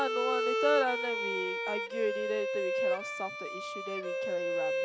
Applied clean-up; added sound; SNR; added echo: none; Bowed string instrument; -2 dB; none.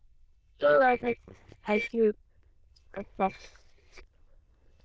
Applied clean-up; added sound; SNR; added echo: neural diffusion model UNIVERSE++.